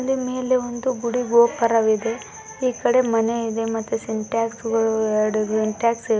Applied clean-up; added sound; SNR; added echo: none; none; none; none.